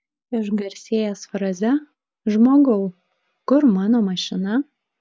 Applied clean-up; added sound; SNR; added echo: none; none; none; none.